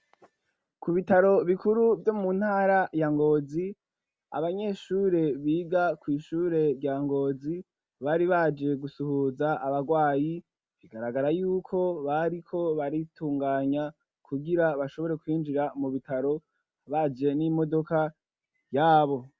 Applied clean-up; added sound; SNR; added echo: none; none; none; none.